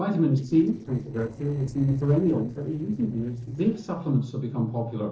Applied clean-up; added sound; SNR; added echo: neural separator model SepFormer DNS4.